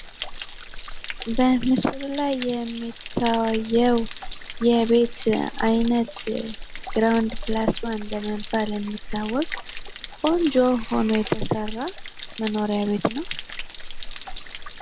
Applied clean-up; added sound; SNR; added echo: none; Stream / Trickle, dribble / Splash, splatter; 6 dB; none.